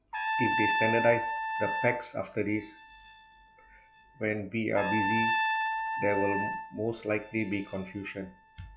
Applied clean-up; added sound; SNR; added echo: classical method log-MMSE.